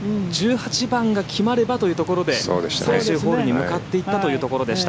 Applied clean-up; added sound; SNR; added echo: none; none; none; none.